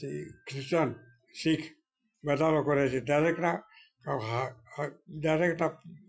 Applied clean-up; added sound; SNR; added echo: classical method Wiener filter.